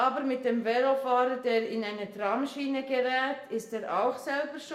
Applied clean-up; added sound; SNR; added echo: none; none; none; reverberation time 0.6 s.